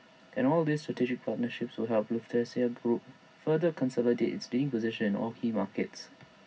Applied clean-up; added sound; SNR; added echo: none; none; none; reverberation time 0.4 s.